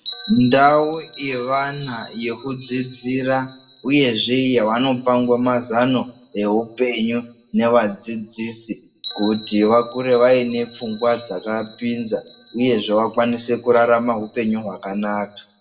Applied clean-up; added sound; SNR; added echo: none; Bell; 11 dB; reverberation time 0.4 s.